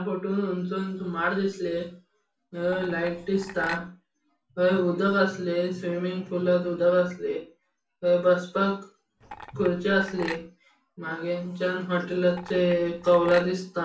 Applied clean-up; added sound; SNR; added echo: none; Chink, clink; 14 dB; reverberation time 0.3 s.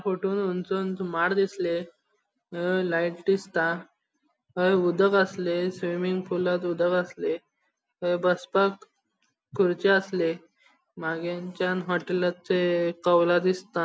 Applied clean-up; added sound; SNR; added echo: none; none; none; none.